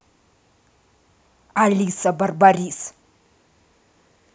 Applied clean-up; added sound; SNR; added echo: none; none; none; none.